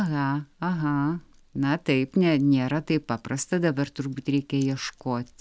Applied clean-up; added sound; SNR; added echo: none; none; none; none.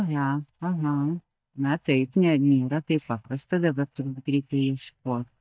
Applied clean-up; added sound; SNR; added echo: neural mask model DeepFilterNet 3.